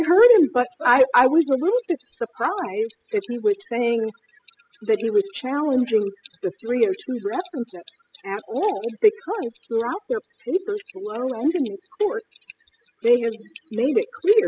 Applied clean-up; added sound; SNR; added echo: classical method spectral subtraction.